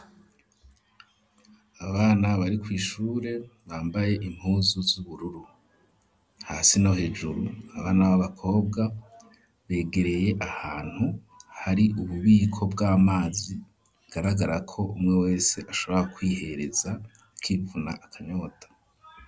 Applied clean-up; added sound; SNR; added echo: none; none; none; none.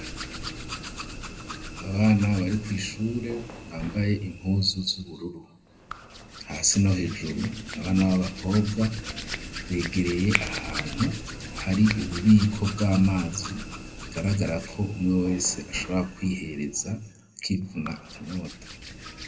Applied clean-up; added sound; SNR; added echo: none; Hands; 11 dB; reverberation time 0.9 s.